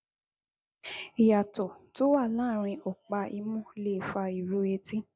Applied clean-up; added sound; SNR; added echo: none; none; none; none.